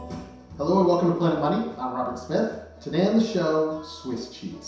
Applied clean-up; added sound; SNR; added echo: none; none; none; reverberation time 0.7 s.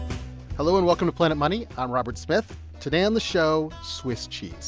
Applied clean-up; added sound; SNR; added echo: none; none; none; none.